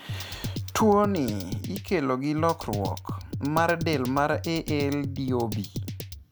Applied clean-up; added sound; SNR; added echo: none; Drum kit; 8 dB; none.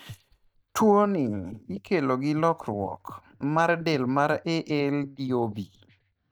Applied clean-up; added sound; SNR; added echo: neural mask model DeepFilterNet 3.